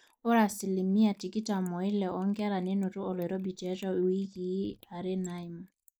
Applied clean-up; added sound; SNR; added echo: neural mask model Resemble Enhance denoiser.